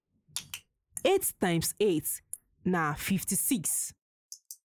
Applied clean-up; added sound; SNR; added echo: neural mask model Resemble Enhance denoiser.